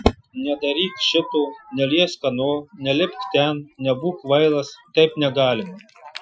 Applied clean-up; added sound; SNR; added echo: classical method Wiener filter.